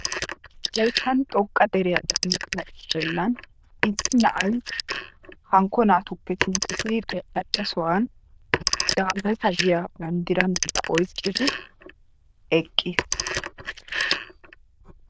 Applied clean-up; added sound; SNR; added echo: neural diffusion model UNIVERSE++.